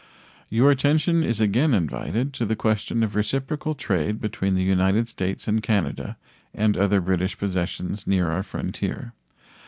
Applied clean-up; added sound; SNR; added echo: none; none; none; none.